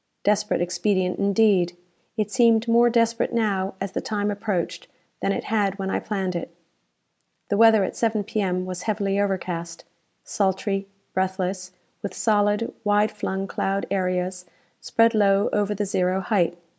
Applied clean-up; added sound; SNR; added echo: none; none; none; none.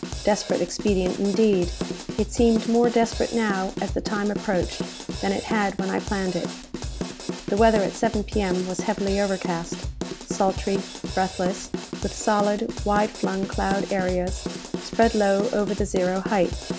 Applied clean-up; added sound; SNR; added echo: none; Drum / Drum kit; 7 dB; none.